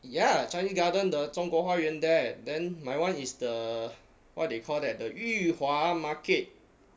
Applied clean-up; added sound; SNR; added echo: none; none; none; none.